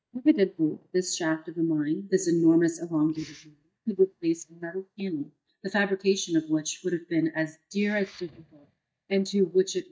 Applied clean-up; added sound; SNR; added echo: neural mask model DeepFilterNet 3.